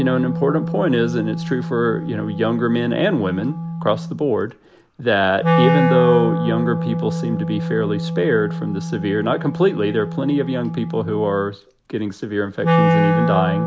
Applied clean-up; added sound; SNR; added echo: none; Wind instrument, woodwind instrument; 2 dB; none.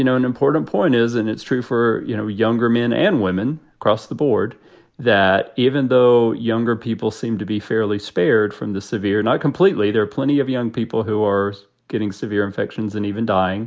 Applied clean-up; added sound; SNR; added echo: none; none; none; none.